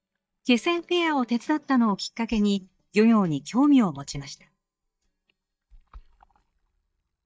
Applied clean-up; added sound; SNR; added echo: neural mask model DeepFilterNet 3.